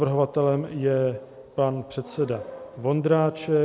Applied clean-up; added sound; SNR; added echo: none; none; none; none.